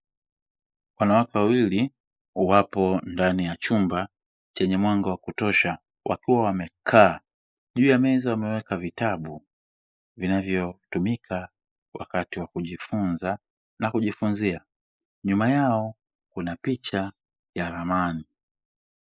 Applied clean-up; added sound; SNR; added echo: neural mask model Resemble Enhance denoiser.